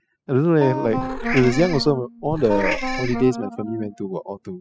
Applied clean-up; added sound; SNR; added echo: classical method spectral subtraction.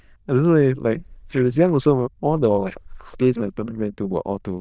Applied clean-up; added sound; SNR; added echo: neural diffusion model UNIVERSE++.